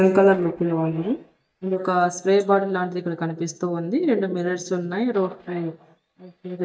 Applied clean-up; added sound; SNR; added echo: neural mask model DeepFilterNet 3.